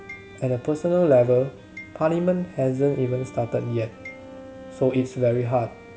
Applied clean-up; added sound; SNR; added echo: none; Marimba, xylophone + Bowed string instrument; 20 dB; none.